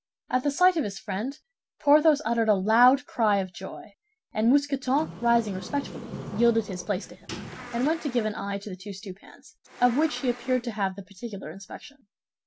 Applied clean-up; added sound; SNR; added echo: none; Sliding door + Insect; 13 dB; none.